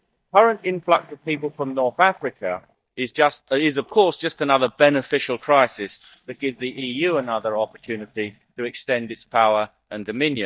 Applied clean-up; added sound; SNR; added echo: neural mask model DeepFilterNet 3.